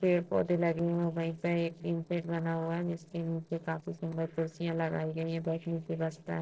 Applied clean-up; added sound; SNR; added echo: neural separator model SepFormer DNS4.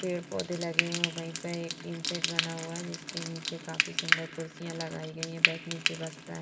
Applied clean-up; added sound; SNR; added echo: none; Frying (food); -4 dB; reverberation time 1.2 s.